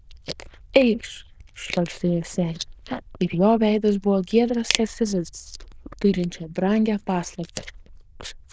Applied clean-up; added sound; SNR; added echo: neural diffusion model UNIVERSE++.